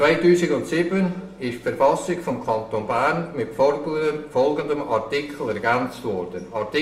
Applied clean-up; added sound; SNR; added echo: none; none; none; reverberation time 0.5 s.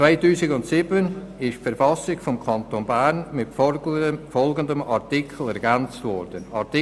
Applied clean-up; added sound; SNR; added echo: none; none; none; none.